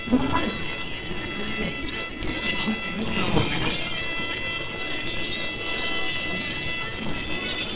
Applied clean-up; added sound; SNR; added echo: neural separator model SepFormer WHAMR!.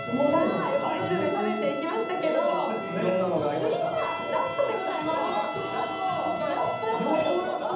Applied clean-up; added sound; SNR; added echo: none; Trumpet; 9 dB; reverberation time 0.8 s.